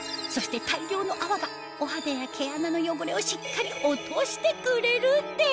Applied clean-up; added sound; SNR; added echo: none; Trumpet; 20 dB; none.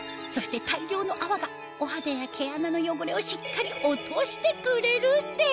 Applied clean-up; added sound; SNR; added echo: none; none; none; none.